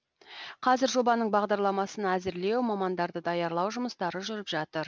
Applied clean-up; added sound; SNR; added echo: none; none; none; none.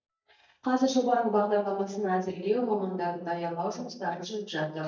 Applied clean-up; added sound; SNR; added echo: neural mask model DeepFilterNet 3.